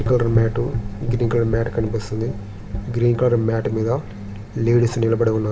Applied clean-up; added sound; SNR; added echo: none; Gurgling / Engine; 8 dB; reverberation time 0.5 s.